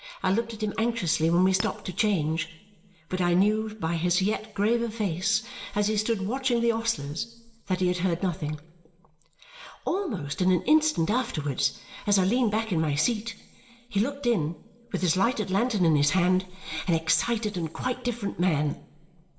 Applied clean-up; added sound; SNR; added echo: none; Chink, clink; 12 dB; reverberation time 0.9 s.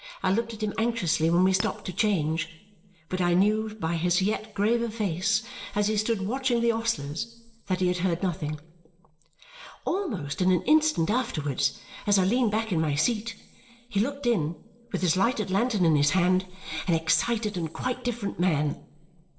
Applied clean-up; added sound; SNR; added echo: neural separator model SepFormer DNS4.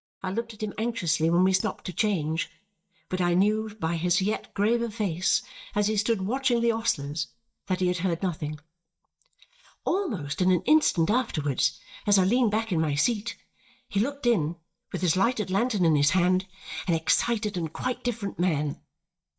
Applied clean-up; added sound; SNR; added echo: neural mask model DeepFilterNet 3.